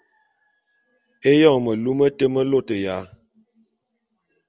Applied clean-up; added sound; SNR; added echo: none; none; none; none.